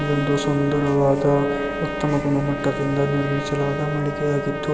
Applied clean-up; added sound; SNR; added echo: none; Wind instrument, woodwind instrument + Trumpet; 8 dB; none.